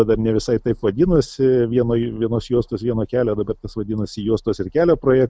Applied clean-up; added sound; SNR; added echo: none; none; none; none.